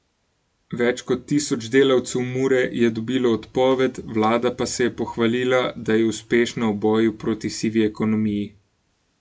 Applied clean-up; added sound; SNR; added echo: none; none; none; none.